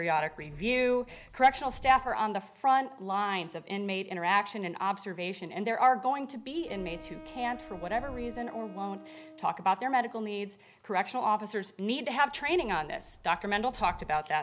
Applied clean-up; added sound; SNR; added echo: none; Wind instrument, woodwind instrument + Subway, metro, underground; 17 dB; none.